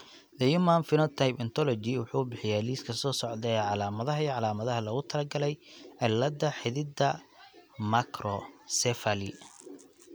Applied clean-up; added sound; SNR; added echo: none; none; none; none.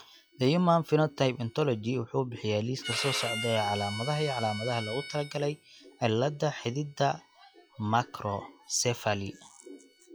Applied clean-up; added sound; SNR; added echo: classical method log-MMSE.